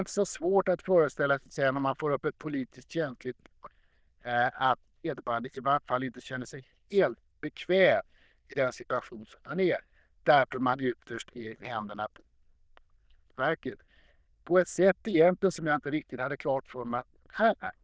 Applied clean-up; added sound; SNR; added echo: neural diffusion model UNIVERSE++.